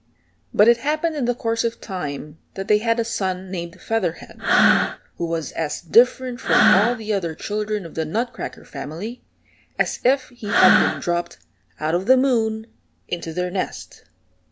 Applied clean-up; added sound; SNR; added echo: none; Breathing; 0 dB; none.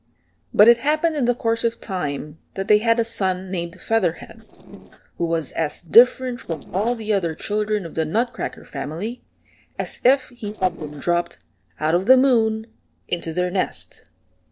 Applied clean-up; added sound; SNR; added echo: neural separator model SepFormer DNS4.